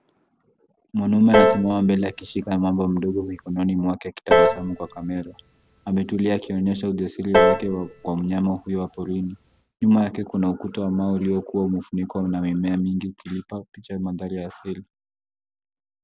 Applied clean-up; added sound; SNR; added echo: none; Piano; 0 dB; none.